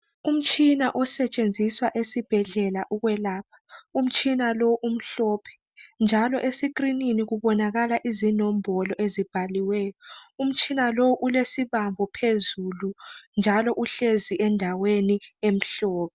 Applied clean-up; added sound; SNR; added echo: none; none; none; none.